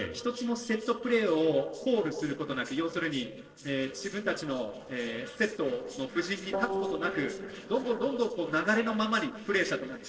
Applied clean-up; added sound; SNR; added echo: neural separator model SepFormer DNS4.